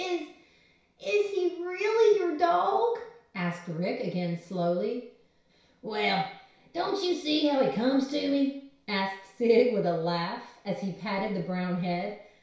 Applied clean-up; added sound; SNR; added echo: none; none; none; reverberation time 0.6 s.